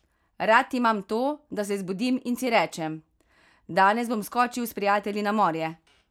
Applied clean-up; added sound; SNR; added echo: none; none; none; none.